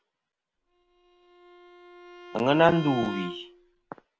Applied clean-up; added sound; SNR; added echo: none; Bowed string instrument; 12 dB; none.